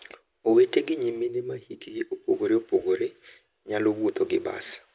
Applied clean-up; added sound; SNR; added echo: none; none; none; none.